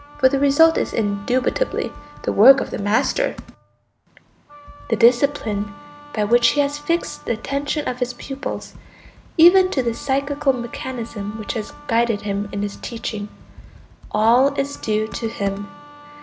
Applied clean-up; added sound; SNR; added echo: none; Wind instrument, woodwind instrument + Computer keyboard; 19 dB; none.